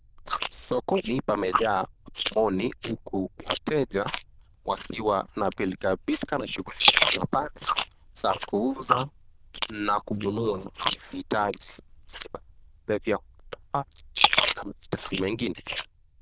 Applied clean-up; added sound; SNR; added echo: neural diffusion model UNIVERSE++.